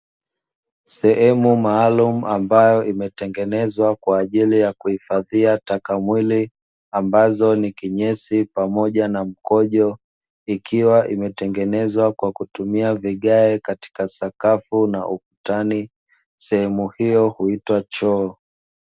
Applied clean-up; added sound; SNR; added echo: none; none; none; none.